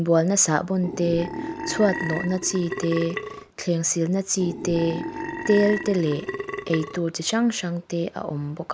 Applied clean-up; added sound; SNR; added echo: none; Burping, eructation; 8 dB; none.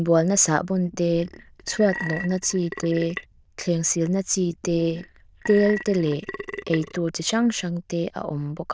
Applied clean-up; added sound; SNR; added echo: neural diffusion model UNIVERSE++.